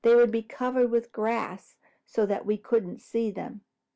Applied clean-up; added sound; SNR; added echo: none; none; none; none.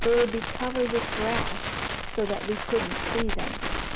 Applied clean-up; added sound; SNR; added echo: none; Crackle; 1 dB; none.